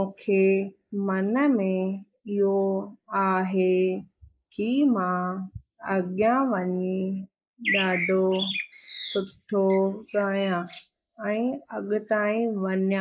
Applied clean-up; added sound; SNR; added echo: neural mask model Resemble Enhance denoiser.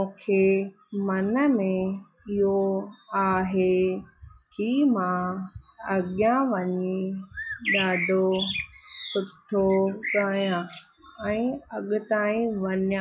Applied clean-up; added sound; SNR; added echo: classical method log-MMSE.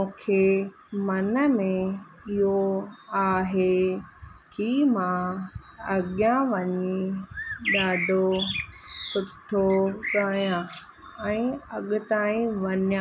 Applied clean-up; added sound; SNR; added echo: none; Bird; 7 dB; none.